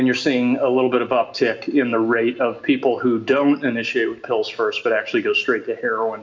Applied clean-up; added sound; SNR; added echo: none; none; none; reverberation time 0.7 s.